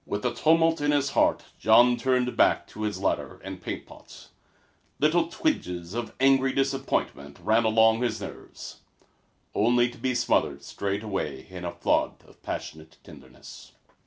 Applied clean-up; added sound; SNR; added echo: none; none; none; none.